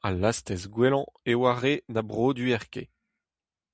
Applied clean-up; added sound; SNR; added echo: none; none; none; none.